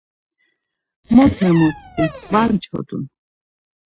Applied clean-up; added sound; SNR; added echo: neural mask model RNNoise.